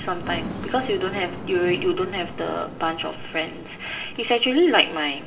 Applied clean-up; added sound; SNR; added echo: none; Thunder; 12 dB; reverberation time 0.7 s.